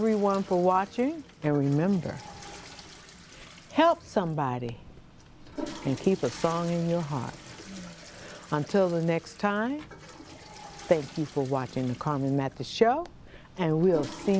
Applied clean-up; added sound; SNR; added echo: none; Toilet flush / Water; 17 dB; none.